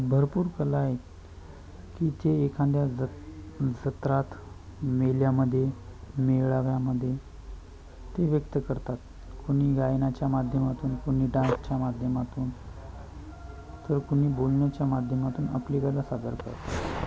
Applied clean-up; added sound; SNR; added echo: none; none; none; none.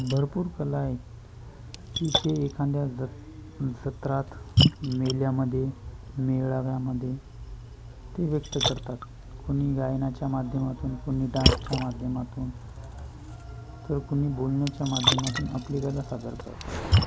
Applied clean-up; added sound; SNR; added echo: none; Splash, splatter; 2 dB; none.